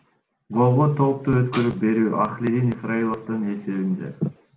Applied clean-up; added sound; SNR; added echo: none; Tambourine; 4 dB; none.